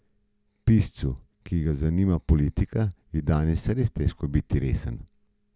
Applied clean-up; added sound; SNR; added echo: none; none; none; none.